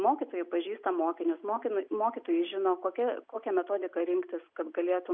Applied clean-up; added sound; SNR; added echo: none; none; none; none.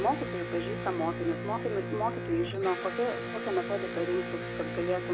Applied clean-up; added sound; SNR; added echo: none; Electric guitar; 4 dB; none.